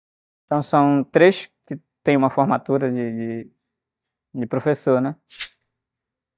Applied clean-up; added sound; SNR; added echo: neural mask model DeepFilterNet 3.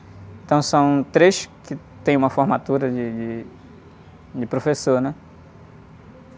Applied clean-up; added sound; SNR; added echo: none; none; none; none.